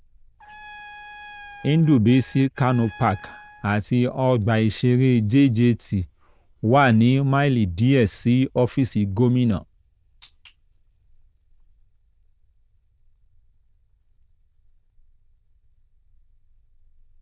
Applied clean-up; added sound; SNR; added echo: neural diffusion model UNIVERSE++.